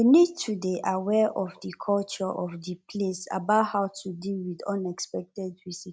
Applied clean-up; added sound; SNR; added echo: none; none; none; none.